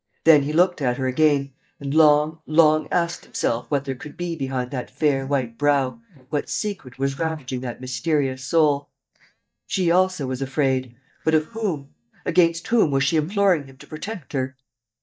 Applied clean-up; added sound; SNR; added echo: neural mask model DeepFilterNet 3.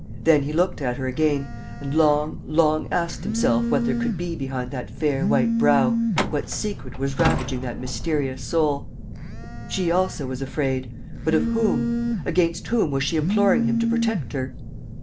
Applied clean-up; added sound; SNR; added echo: none; Truck + Telephone; 2 dB; none.